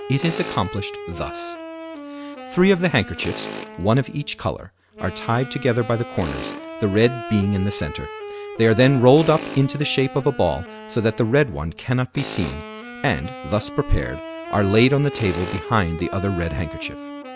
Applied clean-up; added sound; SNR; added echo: none; Tools + Wind instrument, woodwind instrument; 12 dB; none.